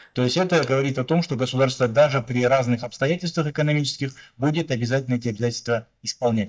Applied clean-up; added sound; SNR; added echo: neural mask model DeepFilterNet 3.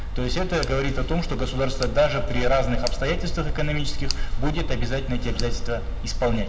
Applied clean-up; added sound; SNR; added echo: none; Tick; -2 dB; reverberation time 0.7 s.